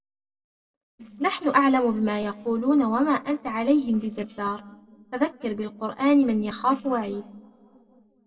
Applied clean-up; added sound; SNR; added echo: neural separator model SepFormer DNS4.